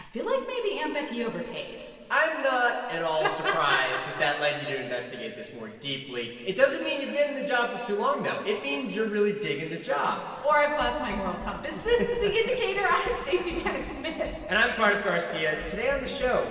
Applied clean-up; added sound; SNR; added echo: none; Dishes, pots, and pans; 15 dB; reverberation time 2.5 s.